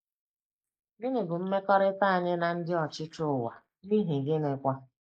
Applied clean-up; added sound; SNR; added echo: neural mask model Resemble Enhance denoiser.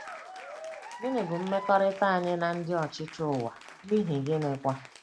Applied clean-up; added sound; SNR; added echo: none; Applause / Cheering; 15 dB; none.